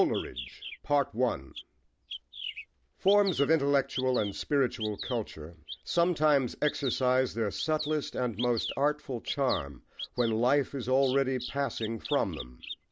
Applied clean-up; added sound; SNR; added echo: none; Bird vocalization, bird call, bird song; 13 dB; none.